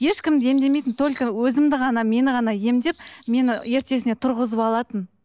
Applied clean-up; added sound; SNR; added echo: none; Bird; -1 dB; none.